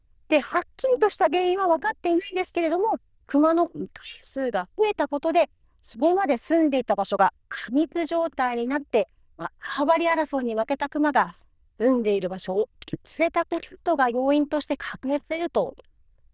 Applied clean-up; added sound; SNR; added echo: neural diffusion model UNIVERSE++.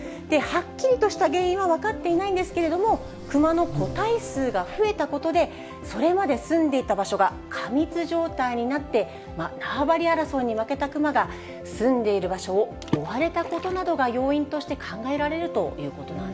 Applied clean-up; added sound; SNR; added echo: none; Water / Splash, splatter + Insect; 11 dB; none.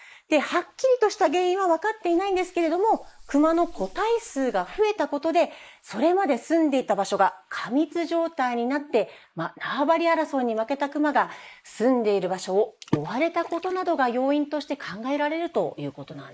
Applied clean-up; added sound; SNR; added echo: neural mask model Resemble Enhance denoiser.